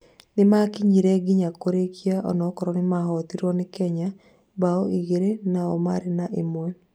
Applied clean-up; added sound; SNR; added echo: none; none; none; none.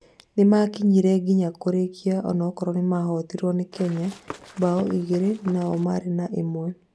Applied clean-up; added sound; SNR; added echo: none; Run; 18 dB; none.